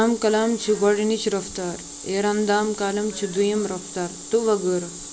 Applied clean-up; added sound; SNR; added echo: none; none; none; none.